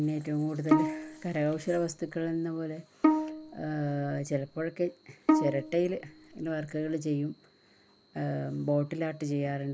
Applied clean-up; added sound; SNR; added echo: none; Bowed string instrument; -1 dB; none.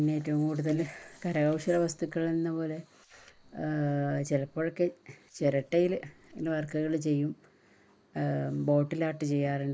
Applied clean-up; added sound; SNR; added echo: neural mask model Resemble Enhance denoiser.